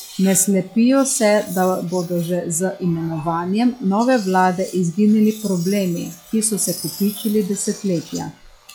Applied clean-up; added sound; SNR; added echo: classical method log-MMSE.